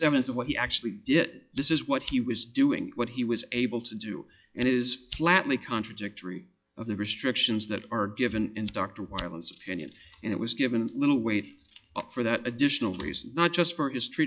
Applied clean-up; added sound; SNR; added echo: classical method log-MMSE.